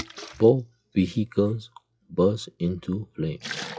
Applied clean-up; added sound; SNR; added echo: classical method log-MMSE.